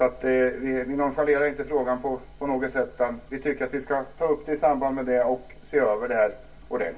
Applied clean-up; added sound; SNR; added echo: none; none; none; reverberation time 0.2 s.